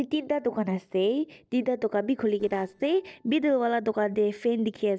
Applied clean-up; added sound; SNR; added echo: neural separator model SepFormer DNS4.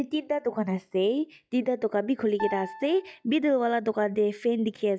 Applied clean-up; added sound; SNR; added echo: classical method log-MMSE.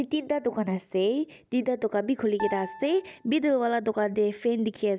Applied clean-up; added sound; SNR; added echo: none; Piano; 13 dB; none.